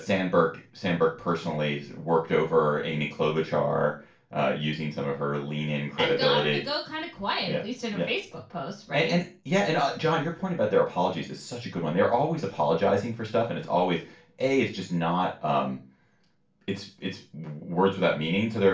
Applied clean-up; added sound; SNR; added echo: none; none; none; reverberation time 0.3 s.